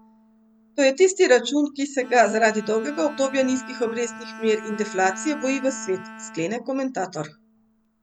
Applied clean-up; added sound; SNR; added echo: none; Bowed string instrument; 17 dB; none.